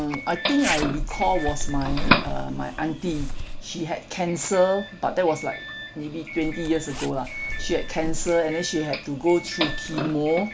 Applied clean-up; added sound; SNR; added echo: none; Doorbell + Zipper (clothing); 3 dB; none.